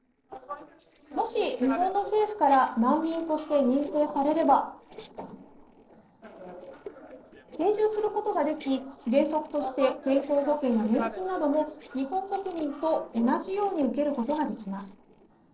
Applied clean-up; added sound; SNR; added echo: neural separator model SepFormer DNS4.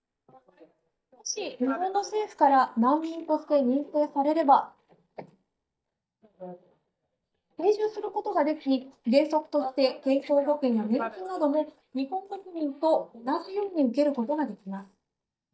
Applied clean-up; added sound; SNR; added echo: neural mask model DeepFilterNet 3.